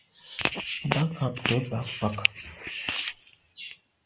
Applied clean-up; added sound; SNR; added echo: none; none; none; none.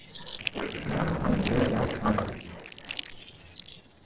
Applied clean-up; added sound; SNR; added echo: neural separator model SepFormer DNS4.